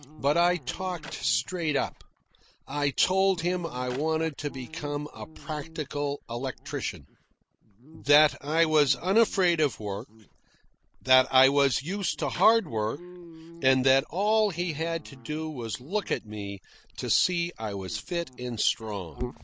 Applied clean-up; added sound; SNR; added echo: none; Clapping + Dog; 19 dB; none.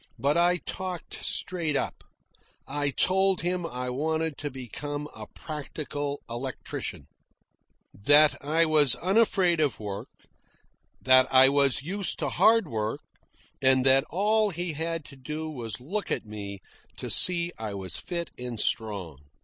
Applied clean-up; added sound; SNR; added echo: none; none; none; none.